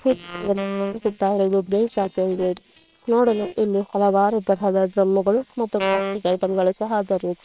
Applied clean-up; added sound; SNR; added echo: neural separator model SepFormer WHAM!.